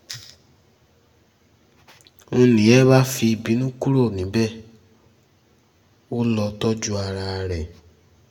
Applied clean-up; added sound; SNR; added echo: none; none; none; reverberation time 0.6 s.